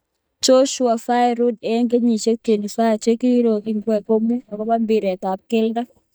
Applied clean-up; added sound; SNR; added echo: neural mask model DeepFilterNet 3.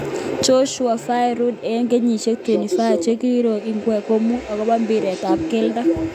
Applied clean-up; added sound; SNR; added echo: none; none; none; none.